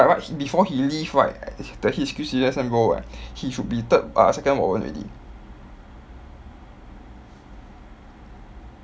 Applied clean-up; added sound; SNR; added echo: none; none; none; none.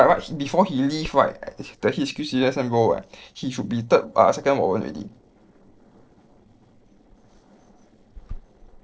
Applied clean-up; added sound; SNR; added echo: neural separator model SepFormer DNS4.